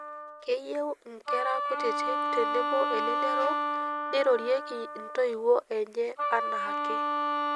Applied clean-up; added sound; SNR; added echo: none; Wind instrument, woodwind instrument; 0 dB; none.